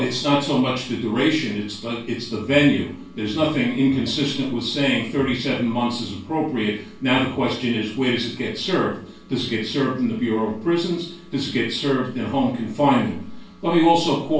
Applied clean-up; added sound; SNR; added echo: none; none; none; reverberation time 0.4 s.